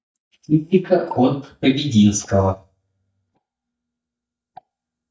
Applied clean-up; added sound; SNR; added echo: neural mask model DeepFilterNet 3.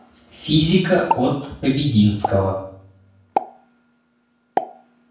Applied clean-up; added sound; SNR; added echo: none; Explosion; 9 dB; reverberation time 0.6 s.